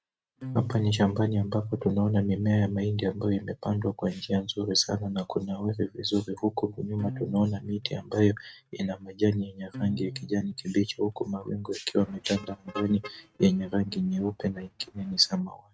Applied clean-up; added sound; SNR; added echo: neural mask model RNNoise.